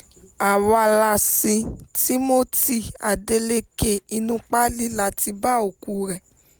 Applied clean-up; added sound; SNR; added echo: none; none; none; none.